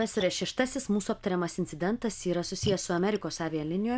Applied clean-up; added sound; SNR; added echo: none; Splash, splatter; 16 dB; none.